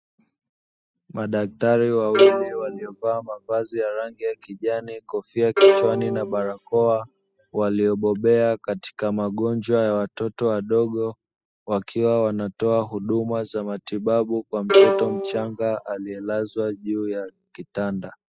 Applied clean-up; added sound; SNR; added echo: classical method spectral subtraction.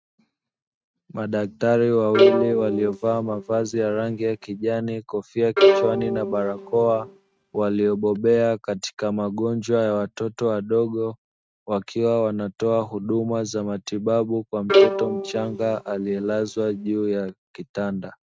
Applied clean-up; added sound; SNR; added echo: neural mask model RNNoise.